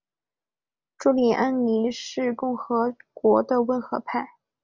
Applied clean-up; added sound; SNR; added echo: none; none; none; none.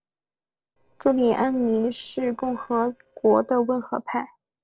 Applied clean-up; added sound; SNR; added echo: neural separator model SepFormer DNS4.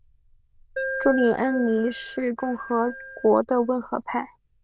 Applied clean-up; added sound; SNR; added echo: neural diffusion model UNIVERSE++.